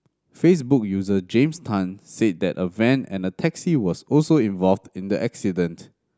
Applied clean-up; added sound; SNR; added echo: none; none; none; none.